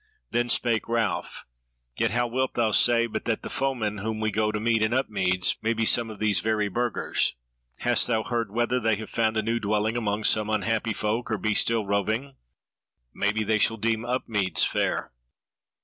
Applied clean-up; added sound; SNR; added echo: none; none; none; none.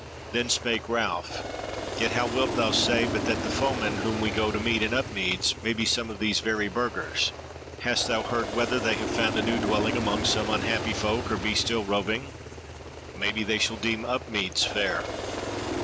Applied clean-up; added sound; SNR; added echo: none; Aircraft; 5 dB; none.